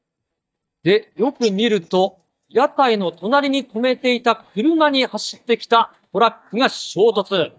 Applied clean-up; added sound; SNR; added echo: neural mask model DeepFilterNet 3.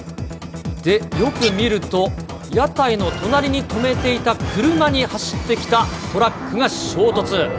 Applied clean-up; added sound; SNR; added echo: none; none; none; none.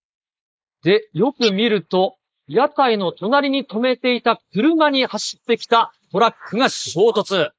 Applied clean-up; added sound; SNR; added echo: neural mask model Resemble Enhance denoiser.